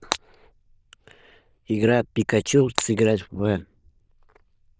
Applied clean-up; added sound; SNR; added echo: neural diffusion model UNIVERSE++.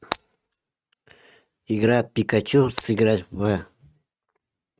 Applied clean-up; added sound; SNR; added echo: neural mask model RNNoise.